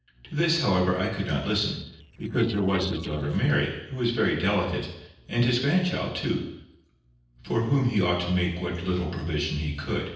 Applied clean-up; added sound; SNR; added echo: neural separator model SepFormer DNS4.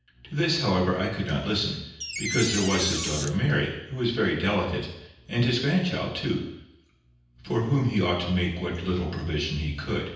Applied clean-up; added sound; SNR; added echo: none; Door; 6 dB; reverberation time 0.9 s.